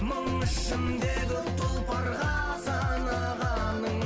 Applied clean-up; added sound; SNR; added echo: none; Thunder; 16 dB; none.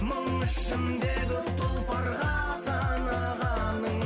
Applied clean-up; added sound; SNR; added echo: none; none; none; none.